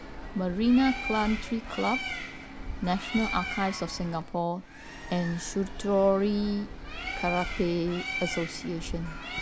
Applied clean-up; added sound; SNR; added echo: none; Bird; 7 dB; none.